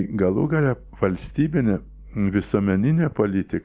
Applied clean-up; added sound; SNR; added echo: none; none; none; none.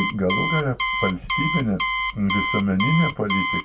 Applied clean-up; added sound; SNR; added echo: none; Alarm; 2 dB; reverberation time 0.2 s.